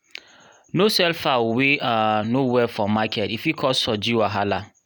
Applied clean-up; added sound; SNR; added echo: none; none; none; none.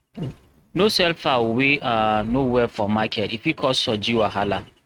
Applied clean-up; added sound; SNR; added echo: neural mask model RNNoise.